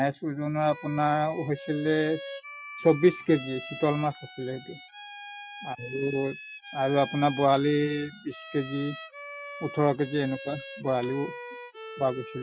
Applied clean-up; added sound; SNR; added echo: classical method Wiener filter.